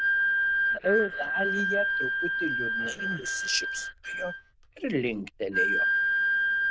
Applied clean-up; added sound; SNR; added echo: neural diffusion model UNIVERSE++.